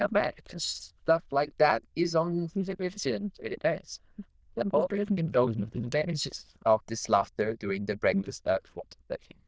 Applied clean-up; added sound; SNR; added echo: neural diffusion model UNIVERSE++.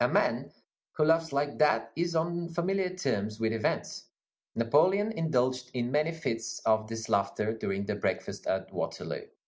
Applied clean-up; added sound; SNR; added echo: none; none; none; none.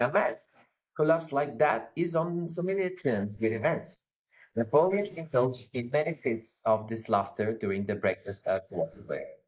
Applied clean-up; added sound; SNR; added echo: neural mask model Resemble Enhance denoiser.